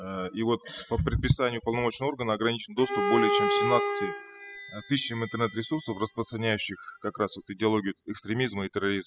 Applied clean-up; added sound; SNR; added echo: classical method spectral subtraction.